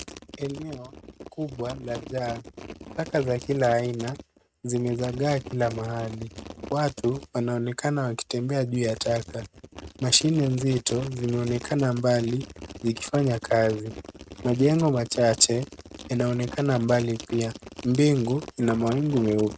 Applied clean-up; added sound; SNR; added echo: neural mask model RNNoise.